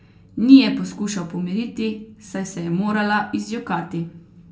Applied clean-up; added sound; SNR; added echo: none; none; none; reverberation time 0.2 s.